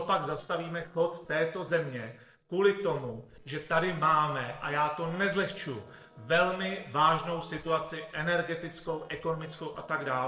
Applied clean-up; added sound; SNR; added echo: neural separator model SepFormer DNS4.